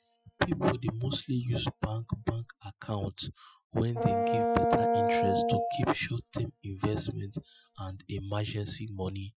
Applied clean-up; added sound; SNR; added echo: classical method Wiener filter.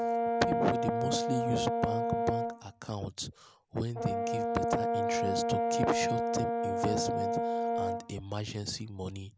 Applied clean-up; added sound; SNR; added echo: none; Brass instrument; -3 dB; none.